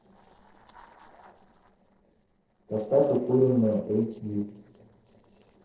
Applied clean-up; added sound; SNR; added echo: neural separator model SepFormer DNS4.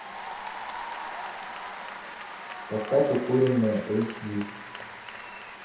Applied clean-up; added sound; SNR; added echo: none; Applause / Cheering; 9 dB; reverberation time 0.8 s.